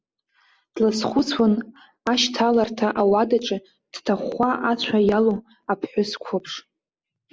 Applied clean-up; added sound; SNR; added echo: none; none; none; none.